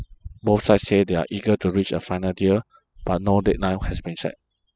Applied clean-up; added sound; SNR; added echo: classical method spectral subtraction.